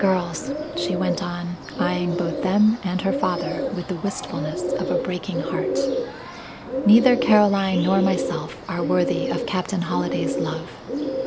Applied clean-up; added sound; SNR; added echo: none; Bird; 4 dB; none.